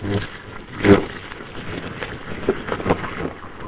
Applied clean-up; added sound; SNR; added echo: neural separator model SepFormer WHAMR!.